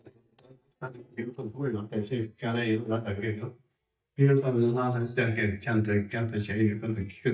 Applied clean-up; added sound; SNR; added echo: neural mask model DeepFilterNet 3.